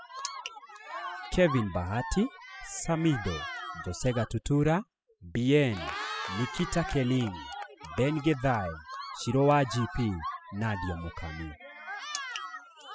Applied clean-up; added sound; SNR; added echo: classical method spectral subtraction.